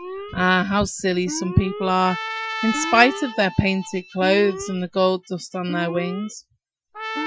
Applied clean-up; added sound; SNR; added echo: classical method Wiener filter.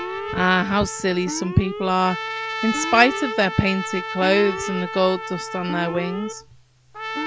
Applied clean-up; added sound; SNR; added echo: none; Alarm + Trumpet; 7 dB; none.